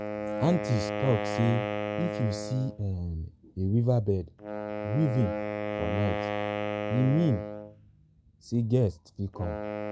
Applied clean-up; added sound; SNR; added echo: none; Wind instrument, woodwind instrument; 5 dB; none.